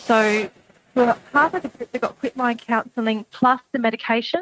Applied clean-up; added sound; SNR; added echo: neural mask model RNNoise.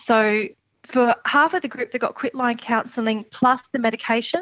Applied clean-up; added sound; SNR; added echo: none; none; none; none.